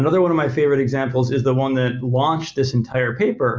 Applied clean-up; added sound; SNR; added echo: none; none; none; none.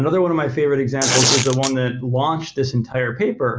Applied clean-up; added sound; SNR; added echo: none; Tearing; 0 dB; none.